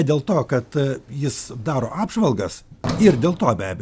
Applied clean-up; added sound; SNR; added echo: none; Sliding door; 14 dB; none.